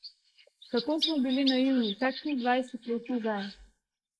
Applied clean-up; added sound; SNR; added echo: neural mask model Resemble Enhance denoiser.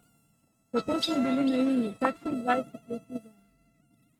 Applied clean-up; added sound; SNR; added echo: neural mask model RNNoise.